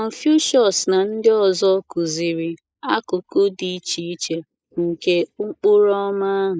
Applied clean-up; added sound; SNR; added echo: neural mask model Resemble Enhance denoiser.